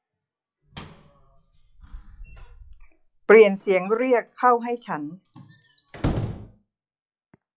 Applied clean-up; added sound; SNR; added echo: classical method log-MMSE.